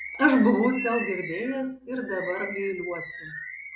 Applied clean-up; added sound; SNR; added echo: none; Bird; 10 dB; none.